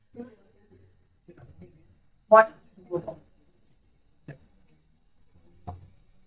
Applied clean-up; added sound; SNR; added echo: neural mask model DeepFilterNet 3.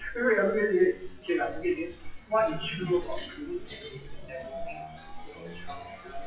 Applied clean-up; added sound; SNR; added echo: classical method WPE with log-MMSE.